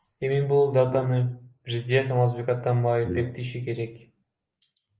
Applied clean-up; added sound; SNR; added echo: neural mask model Resemble Enhance denoiser.